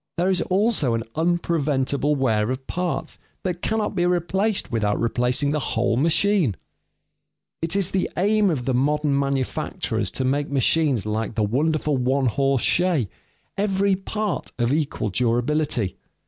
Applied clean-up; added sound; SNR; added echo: none; none; none; none.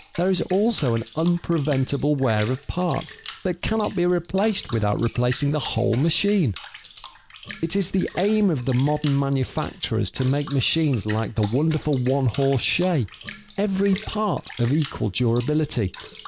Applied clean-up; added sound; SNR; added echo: none; Bathtub (filling or washing) / Water; 19 dB; none.